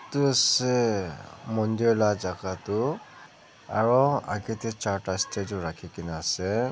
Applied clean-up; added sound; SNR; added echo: none; none; none; none.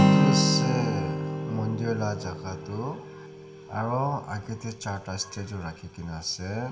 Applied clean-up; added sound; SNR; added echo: none; Acoustic guitar; -3 dB; reverberation time 0.8 s.